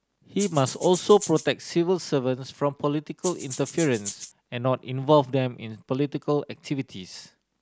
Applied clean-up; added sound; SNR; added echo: none; Rattle (instrument); 12 dB; none.